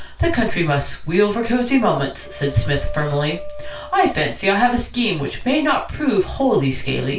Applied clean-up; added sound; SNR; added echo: none; Wind instrument, woodwind instrument; 17 dB; reverberation time 0.3 s.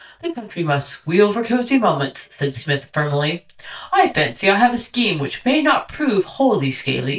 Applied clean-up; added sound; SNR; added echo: neural mask model DeepFilterNet 3.